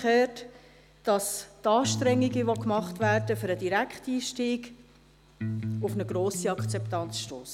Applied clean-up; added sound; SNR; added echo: none; Electric guitar; 4 dB; none.